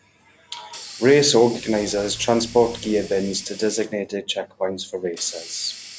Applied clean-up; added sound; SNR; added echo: none; Hiss + Accelerating, revving, vroom / Car; 18 dB; none.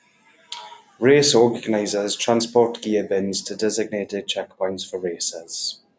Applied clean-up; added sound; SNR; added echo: none; none; none; none.